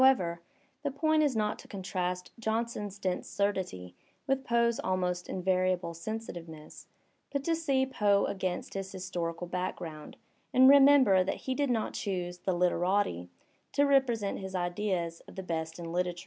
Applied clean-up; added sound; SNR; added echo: none; none; none; none.